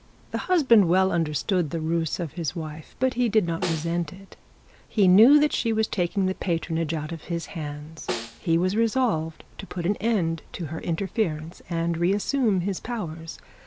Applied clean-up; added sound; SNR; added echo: none; Snare drum; 11 dB; none.